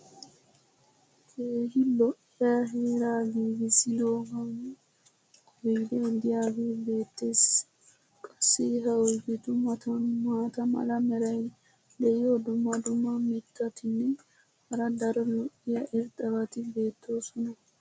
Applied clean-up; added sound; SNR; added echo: none; none; none; none.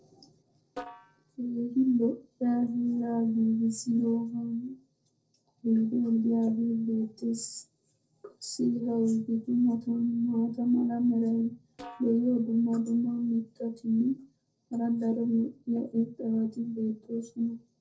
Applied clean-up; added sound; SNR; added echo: neural separator model SepFormer DNS4.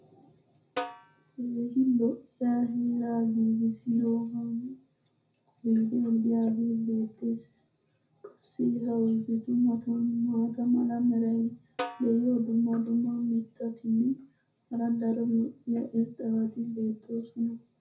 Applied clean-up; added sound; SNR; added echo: none; Snare drum; 13 dB; reverberation time 0.4 s.